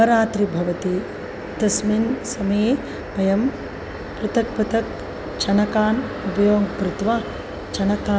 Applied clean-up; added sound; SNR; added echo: none; none; none; none.